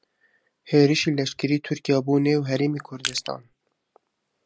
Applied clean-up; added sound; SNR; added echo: none; Crushing; 9 dB; none.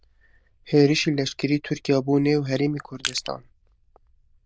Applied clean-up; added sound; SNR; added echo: neural diffusion model UNIVERSE++.